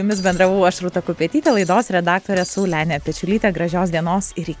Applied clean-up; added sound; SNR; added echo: none; Shatter; 17 dB; none.